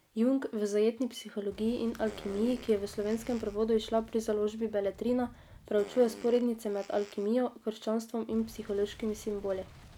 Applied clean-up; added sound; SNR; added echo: none; Fart + Boom; 20 dB; none.